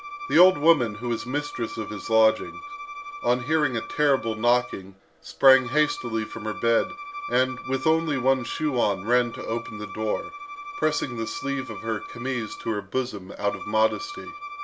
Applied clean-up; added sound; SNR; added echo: none; Bowed string instrument; 12 dB; none.